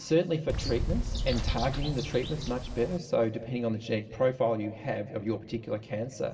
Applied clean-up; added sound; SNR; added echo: none; Bird; 2 dB; reverberation time 2.6 s.